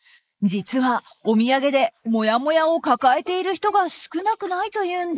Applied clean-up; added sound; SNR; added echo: neural mask model Resemble Enhance denoiser.